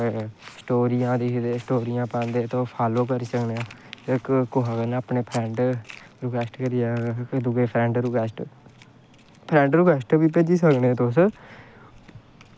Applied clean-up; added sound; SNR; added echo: none; none; none; none.